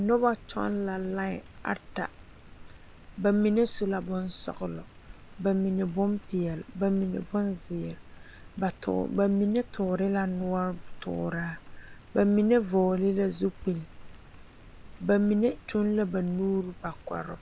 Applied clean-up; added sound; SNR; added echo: none; Rain; 17 dB; none.